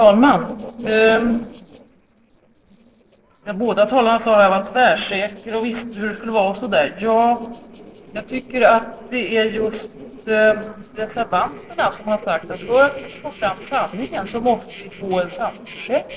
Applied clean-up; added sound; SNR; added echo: neural separator model SepFormer DNS4.